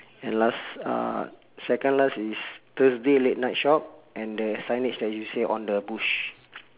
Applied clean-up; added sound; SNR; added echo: none; none; none; none.